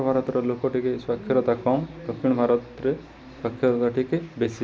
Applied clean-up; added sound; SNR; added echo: none; none; none; none.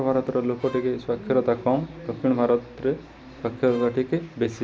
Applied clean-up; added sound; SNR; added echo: none; Bowed string instrument; 18 dB; none.